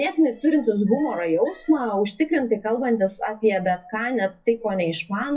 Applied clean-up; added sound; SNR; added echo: classical method WPE with log-MMSE.